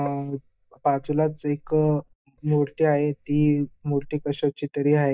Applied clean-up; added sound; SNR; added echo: neural mask model DeepFilterNet 3.